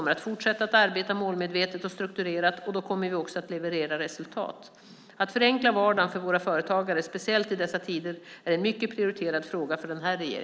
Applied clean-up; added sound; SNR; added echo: none; none; none; none.